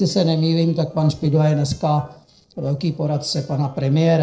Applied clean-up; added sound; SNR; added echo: neural separator model SepFormer DNS4.